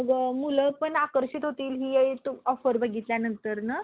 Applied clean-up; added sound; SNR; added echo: none; none; none; none.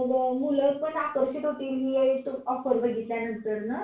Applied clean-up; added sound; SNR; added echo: none; none; none; reverberation time 0.3 s.